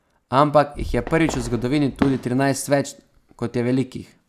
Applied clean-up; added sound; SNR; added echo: none; Fireworks; 11 dB; none.